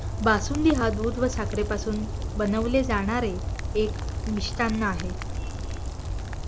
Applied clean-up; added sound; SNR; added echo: none; Rain; 3 dB; none.